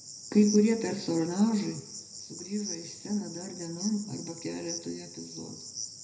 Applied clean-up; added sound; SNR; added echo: none; Cricket; 12 dB; reverberation time 0.8 s.